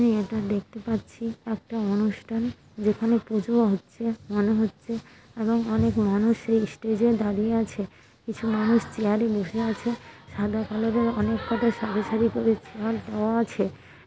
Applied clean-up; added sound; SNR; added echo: none; none; none; none.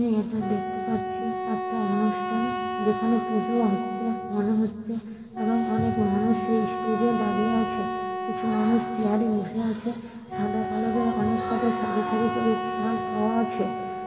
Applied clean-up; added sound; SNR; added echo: none; Wind instrument, woodwind instrument; 5 dB; reverberation time 2.2 s.